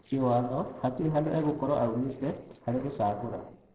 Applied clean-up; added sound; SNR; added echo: neural separator model SepFormer DNS4.